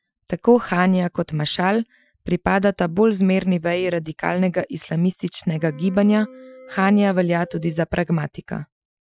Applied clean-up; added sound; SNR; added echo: classical method Wiener filter.